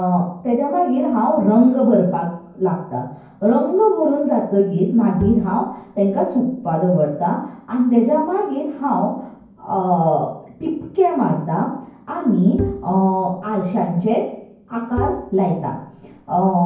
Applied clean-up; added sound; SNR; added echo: none; Bowed string instrument; 12 dB; reverberation time 0.9 s.